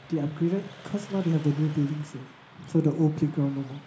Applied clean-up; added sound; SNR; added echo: none; Car passing by; 20 dB; reverberation time 0.4 s.